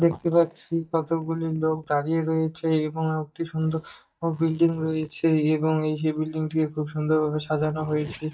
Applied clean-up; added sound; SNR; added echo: neural mask model DeepFilterNet 3.